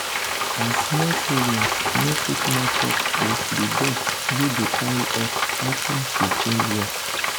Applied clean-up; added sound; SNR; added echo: none; Frying (food); -3 dB; none.